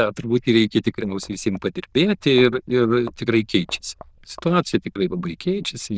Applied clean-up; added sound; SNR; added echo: neural diffusion model UNIVERSE++.